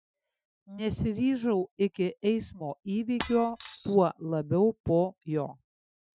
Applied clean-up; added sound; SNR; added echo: classical method Wiener filter.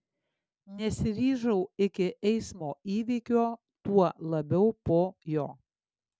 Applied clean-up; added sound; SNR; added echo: none; none; none; none.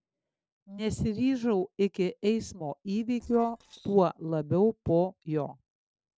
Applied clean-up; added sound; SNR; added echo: neural separator model SepFormer DNS4.